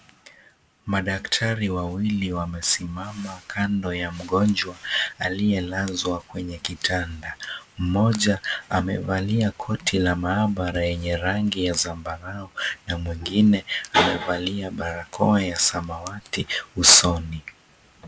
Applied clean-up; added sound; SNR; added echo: none; none; none; none.